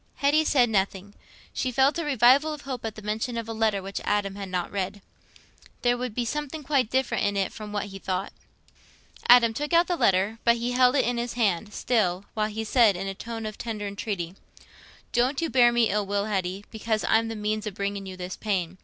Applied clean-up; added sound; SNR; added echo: none; none; none; none.